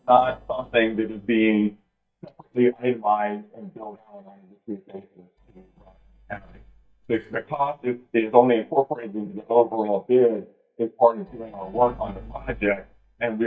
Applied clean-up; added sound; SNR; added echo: neural mask model DeepFilterNet 3.